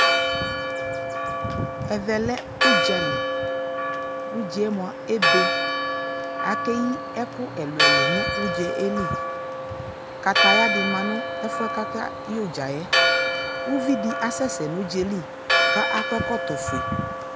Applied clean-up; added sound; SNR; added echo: none; Church bell; -4 dB; none.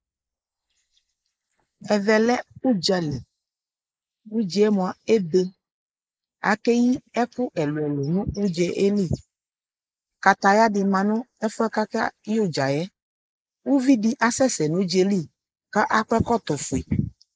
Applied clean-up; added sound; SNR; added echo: neural mask model Resemble Enhance denoiser.